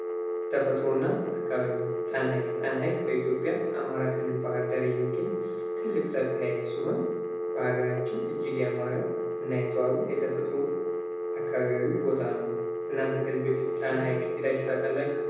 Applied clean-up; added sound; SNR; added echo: none; Telephone; 1 dB; reverberation time 1.1 s.